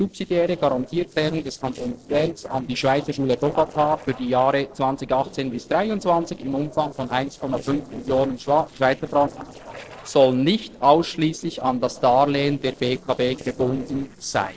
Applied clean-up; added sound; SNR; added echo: neural separator model SepFormer DNS4.